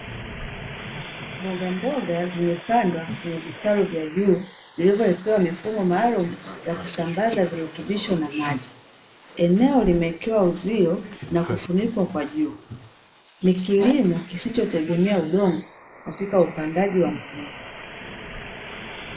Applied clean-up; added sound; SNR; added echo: neural mask model Resemble Enhance denoiser.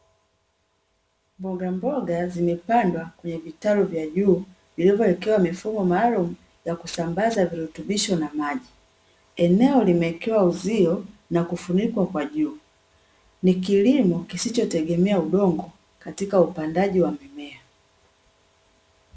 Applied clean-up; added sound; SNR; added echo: none; none; none; none.